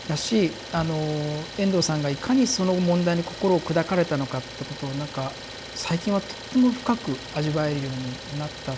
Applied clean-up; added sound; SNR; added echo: none; Idling; 13 dB; none.